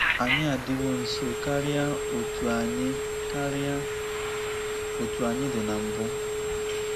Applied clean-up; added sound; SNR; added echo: none; Telephone; -1 dB; none.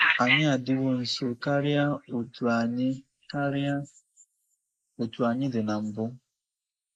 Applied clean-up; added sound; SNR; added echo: neural mask model Resemble Enhance denoiser.